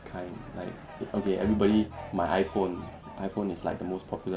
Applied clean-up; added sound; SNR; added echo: none; Fowl + Bowed string instrument; 14 dB; none.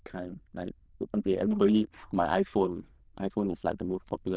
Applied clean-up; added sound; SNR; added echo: neural diffusion model UNIVERSE++.